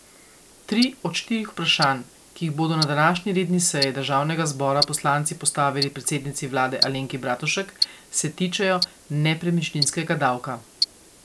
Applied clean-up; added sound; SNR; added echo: none; Tick-tock; 8 dB; none.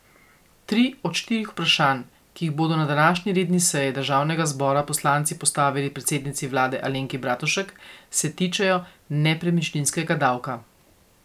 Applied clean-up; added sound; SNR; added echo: none; none; none; none.